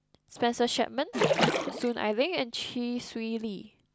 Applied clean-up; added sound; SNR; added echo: none; Splash, splatter; -3 dB; none.